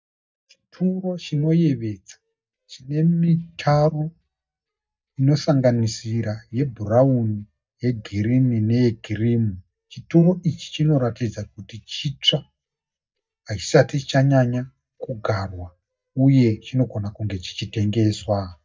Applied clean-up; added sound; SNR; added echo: neural mask model DeepFilterNet 3.